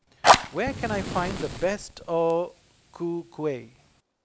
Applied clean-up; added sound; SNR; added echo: none; Fire; -2 dB; none.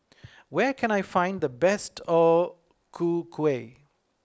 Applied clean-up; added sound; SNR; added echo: none; none; none; none.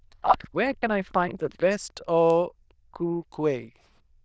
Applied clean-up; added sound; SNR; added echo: neural diffusion model UNIVERSE++.